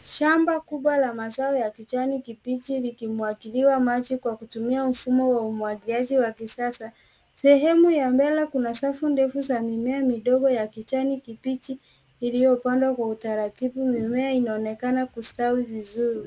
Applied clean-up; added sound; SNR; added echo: none; none; none; none.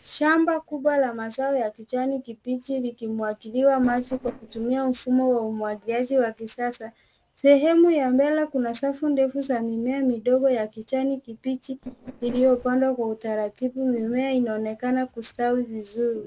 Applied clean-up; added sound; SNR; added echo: neural separator model SepFormer DNS4.